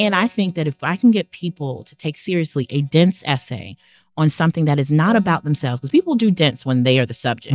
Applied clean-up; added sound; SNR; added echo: neural mask model DeepFilterNet 3.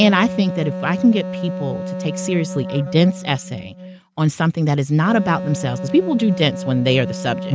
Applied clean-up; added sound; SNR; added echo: neural mask model RNNoise.